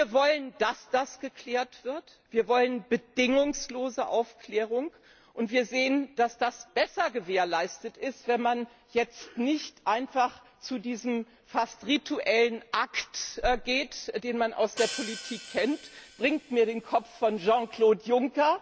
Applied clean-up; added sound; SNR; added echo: none; Hi-hat; 14 dB; none.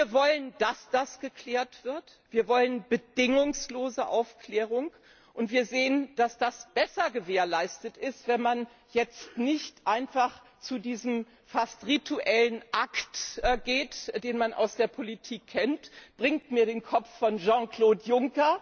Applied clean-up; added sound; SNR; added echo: none; none; none; none.